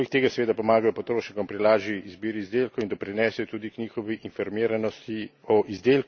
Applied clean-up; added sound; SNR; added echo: none; none; none; none.